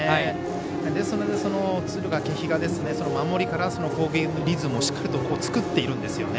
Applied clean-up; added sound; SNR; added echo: none; none; none; none.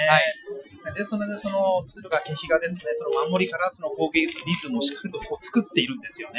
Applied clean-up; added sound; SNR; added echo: classical method Wiener filter.